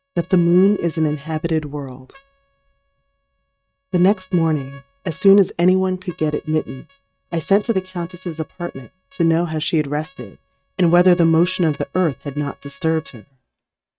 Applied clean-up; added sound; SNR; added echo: neural mask model RNNoise.